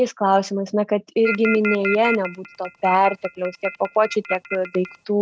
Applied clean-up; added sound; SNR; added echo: neural mask model RNNoise.